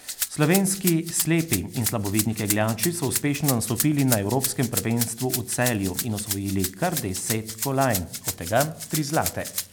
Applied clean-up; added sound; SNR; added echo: none; Rattle (instrument); 6 dB; none.